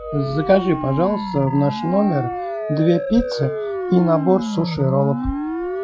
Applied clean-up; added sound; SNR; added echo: classical method log-MMSE.